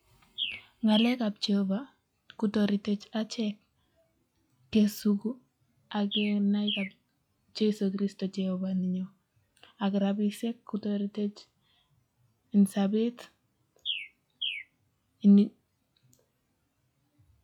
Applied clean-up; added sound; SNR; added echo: classical method log-MMSE.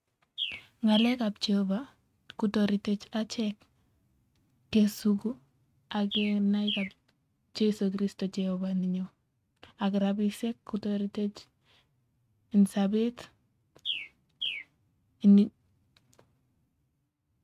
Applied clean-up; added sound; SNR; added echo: neural mask model RNNoise.